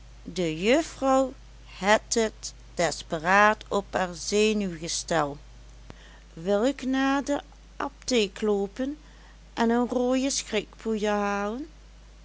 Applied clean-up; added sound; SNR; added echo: none; none; none; none.